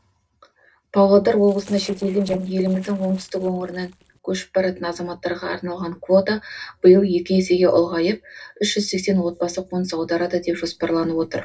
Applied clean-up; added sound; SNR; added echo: neural separator model SepFormer DNS4.